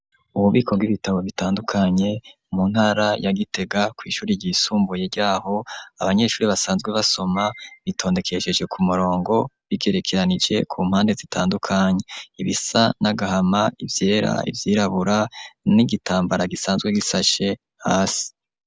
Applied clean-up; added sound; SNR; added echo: none; none; none; none.